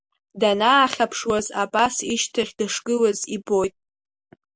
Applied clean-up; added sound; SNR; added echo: none; none; none; none.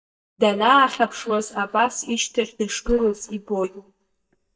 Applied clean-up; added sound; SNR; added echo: neural mask model DeepFilterNet 3.